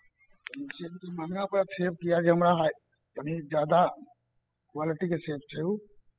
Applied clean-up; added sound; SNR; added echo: classical method spectral subtraction.